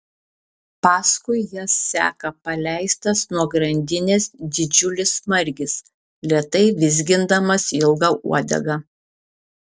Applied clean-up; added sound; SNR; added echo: none; none; none; none.